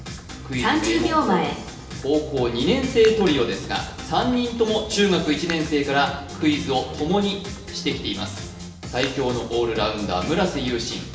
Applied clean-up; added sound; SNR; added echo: none; Dishes, pots, and pans; 18 dB; reverberation time 1.1 s.